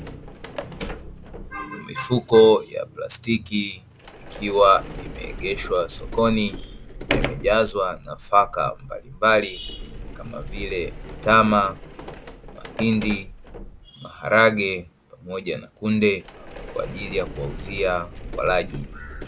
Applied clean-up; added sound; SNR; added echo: none; Sliding door; 12 dB; none.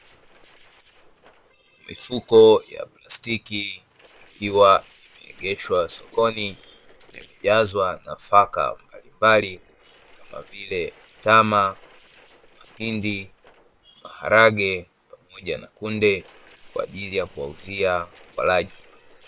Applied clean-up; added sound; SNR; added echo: neural separator model SepFormer WHAM!.